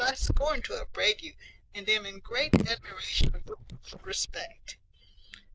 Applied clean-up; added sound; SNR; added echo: neural diffusion model UNIVERSE++.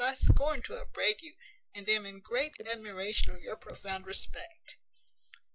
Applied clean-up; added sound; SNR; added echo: neural mask model Resemble Enhance denoiser.